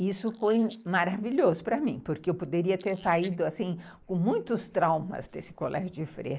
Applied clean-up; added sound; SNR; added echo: neural mask model Resemble Enhance denoiser.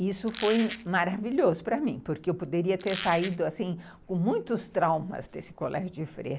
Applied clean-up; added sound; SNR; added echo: none; Squeak; 10 dB; none.